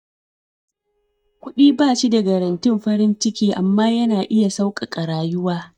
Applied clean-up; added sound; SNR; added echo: neural mask model DeepFilterNet 3.